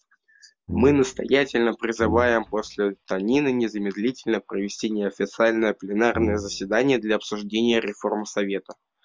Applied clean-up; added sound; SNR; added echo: none; Brass instrument; 10 dB; none.